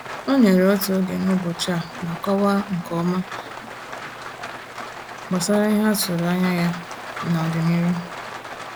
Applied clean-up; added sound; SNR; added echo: none; Rain; 12 dB; none.